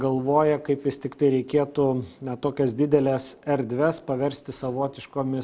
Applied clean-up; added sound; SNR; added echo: none; none; none; none.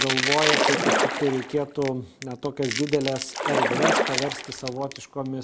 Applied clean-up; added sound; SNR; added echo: none; Crushing + Splash, splatter; -1 dB; none.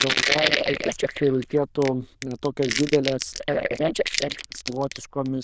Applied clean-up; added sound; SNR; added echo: neural diffusion model UNIVERSE++.